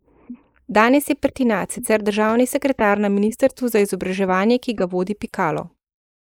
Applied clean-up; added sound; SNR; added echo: neural mask model Resemble Enhance denoiser.